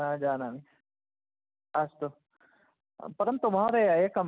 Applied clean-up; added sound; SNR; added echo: none; none; none; none.